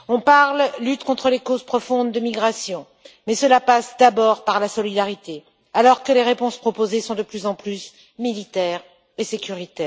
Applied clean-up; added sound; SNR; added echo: none; none; none; none.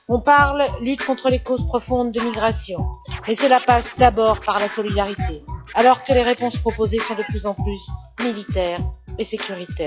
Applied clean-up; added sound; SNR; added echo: classical method log-MMSE.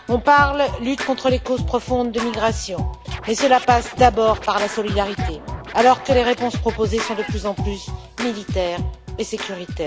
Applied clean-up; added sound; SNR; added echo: none; Scratching (performance technique); 7 dB; none.